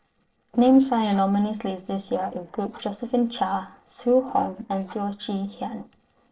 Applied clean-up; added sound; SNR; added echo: neural separator model SepFormer DNS4.